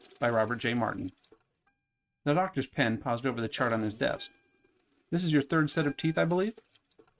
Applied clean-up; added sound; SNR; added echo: neural mask model RNNoise.